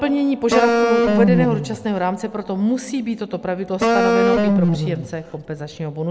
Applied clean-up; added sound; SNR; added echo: none; Wind instrument, woodwind instrument; -3 dB; none.